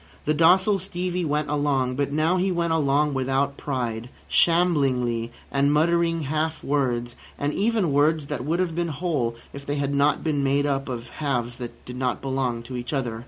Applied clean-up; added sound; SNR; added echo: none; none; none; none.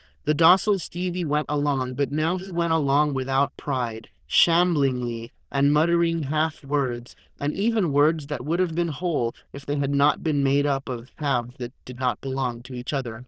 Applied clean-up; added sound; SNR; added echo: neural diffusion model UNIVERSE++.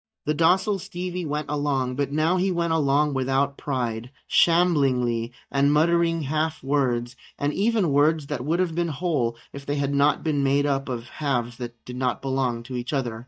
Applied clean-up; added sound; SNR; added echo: neural mask model DeepFilterNet 3.